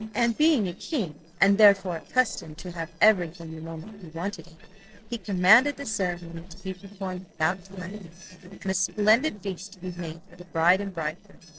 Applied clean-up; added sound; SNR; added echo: neural separator model SepFormer DNS4.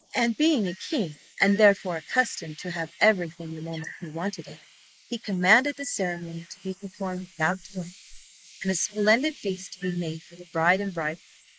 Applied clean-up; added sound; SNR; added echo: neural mask model Resemble Enhance denoiser.